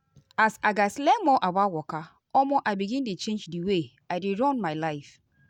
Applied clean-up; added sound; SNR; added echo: none; none; none; none.